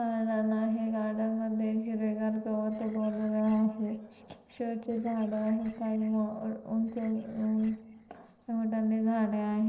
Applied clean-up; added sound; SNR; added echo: neural separator model SepFormer DNS4.